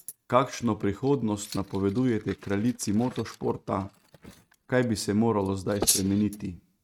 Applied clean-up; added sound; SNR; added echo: neural mask model RNNoise.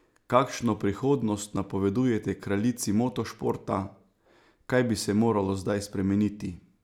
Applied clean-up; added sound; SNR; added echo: none; none; none; none.